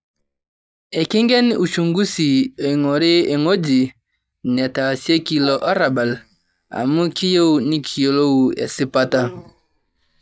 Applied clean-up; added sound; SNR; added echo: neural mask model DeepFilterNet 3.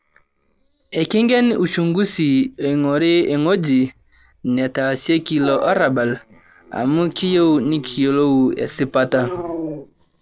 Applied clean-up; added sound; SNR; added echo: neural separator model SepFormer DNS4.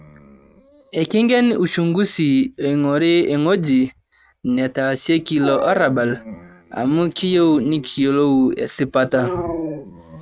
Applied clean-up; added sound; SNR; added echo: neural mask model RNNoise.